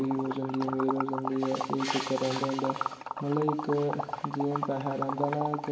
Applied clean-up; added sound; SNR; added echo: none; Liquid; 5 dB; reverberation time 0.9 s.